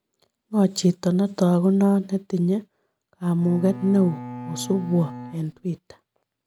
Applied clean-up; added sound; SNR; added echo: none; Bowed string instrument; 13 dB; none.